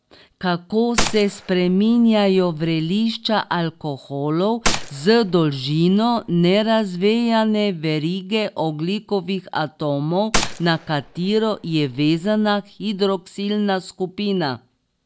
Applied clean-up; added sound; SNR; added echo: none; Gunshot, gunfire; 9 dB; none.